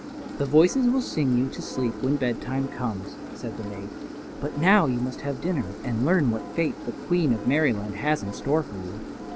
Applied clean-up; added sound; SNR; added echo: none; Engine; 11 dB; none.